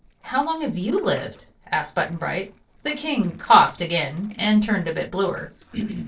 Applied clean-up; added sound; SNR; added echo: neural separator model SepFormer DNS4.